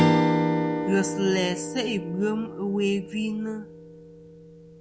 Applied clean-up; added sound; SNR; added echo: none; Strum; -1 dB; none.